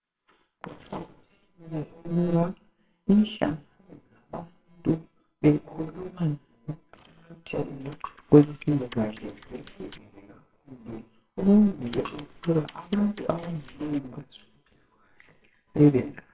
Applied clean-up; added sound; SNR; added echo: neural separator model SepFormer WHAMR!.